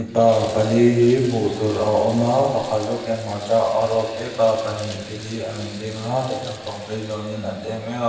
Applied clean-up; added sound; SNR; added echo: none; Bathtub (filling or washing) / Water tap, faucet; 17 dB; reverberation time 1.0 s.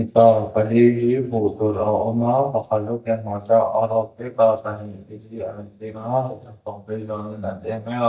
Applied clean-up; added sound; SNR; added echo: neural mask model DeepFilterNet 3.